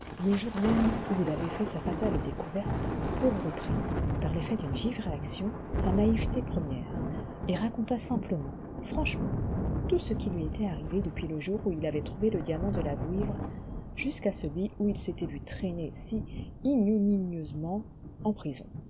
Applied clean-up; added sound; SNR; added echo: none; Thunder; 3 dB; none.